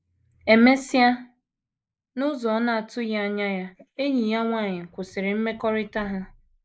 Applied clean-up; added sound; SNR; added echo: neural mask model Resemble Enhance denoiser.